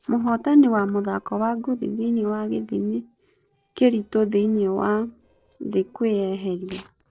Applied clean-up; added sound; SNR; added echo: neural separator model SepFormer DNS4.